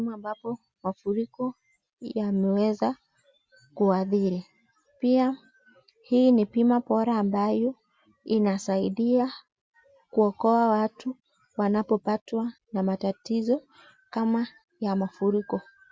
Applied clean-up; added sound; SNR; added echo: none; none; none; none.